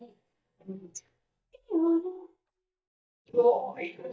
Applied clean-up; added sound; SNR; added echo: neural mask model DeepFilterNet 3.